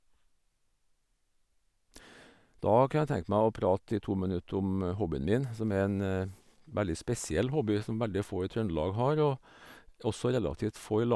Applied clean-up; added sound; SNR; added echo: none; none; none; none.